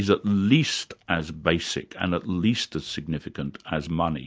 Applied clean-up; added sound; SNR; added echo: none; none; none; none.